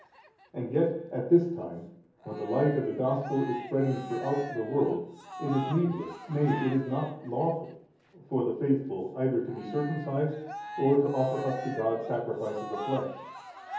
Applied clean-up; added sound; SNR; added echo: none; Cheering; 13 dB; reverberation time 0.7 s.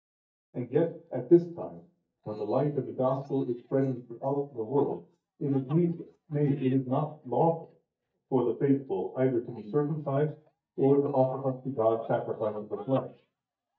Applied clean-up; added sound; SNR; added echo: neural mask model DeepFilterNet 3.